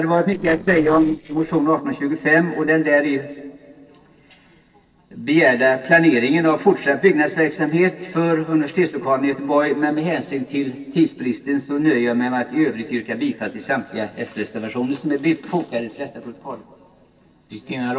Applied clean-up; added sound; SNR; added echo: neural separator model SepFormer DNS4.